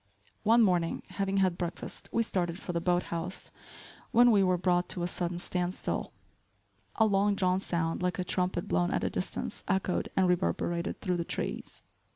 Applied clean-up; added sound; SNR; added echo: none; none; none; none.